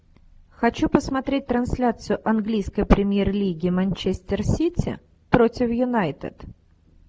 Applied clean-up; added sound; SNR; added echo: none; none; none; none.